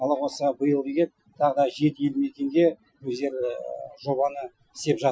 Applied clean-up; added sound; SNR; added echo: classical method Wiener filter.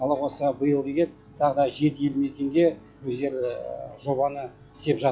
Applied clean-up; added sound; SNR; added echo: classical method log-MMSE.